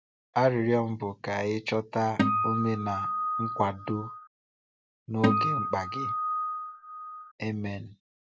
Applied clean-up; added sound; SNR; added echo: none; Acoustic guitar; -1 dB; none.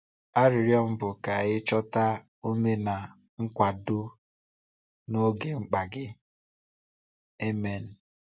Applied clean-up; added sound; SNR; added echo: none; none; none; none.